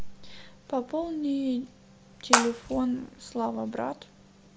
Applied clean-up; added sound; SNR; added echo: none; Water / Splash, splatter; -2 dB; none.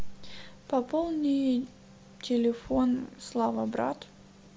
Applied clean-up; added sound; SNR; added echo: none; none; none; none.